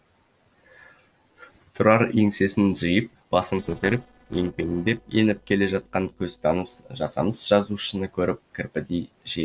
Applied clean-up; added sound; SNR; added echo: neural separator model SepFormer DNS4.